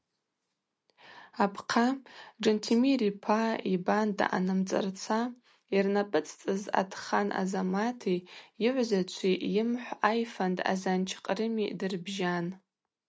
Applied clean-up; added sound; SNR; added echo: none; none; none; none.